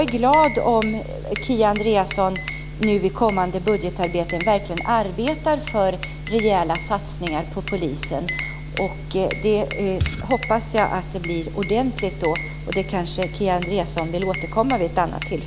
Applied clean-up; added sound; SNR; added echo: none; Glass; 13 dB; none.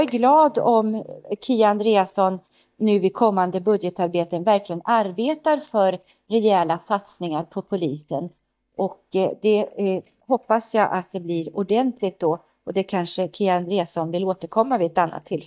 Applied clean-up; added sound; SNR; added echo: neural mask model DeepFilterNet 3.